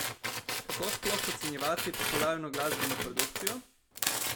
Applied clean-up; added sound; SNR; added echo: none; Tools; -3 dB; none.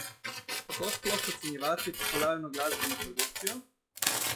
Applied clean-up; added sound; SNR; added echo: classical method log-MMSE.